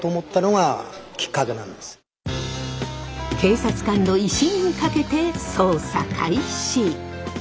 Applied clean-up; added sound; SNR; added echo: none; none; none; none.